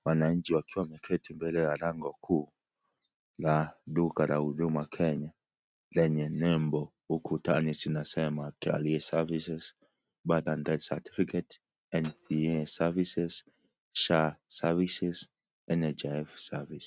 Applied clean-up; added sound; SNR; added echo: neural mask model RNNoise.